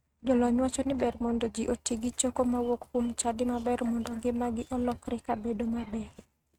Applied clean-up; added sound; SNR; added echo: neural mask model RNNoise.